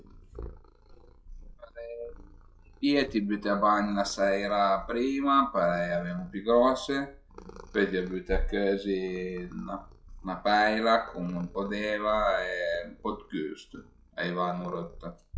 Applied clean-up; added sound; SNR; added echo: classical method log-MMSE.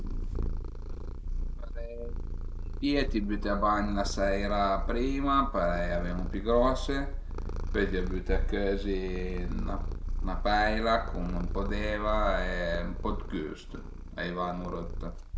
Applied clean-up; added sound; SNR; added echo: none; Purr; 1 dB; none.